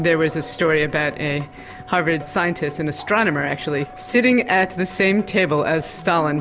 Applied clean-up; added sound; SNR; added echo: none; Musical instrument + Organ; 18 dB; none.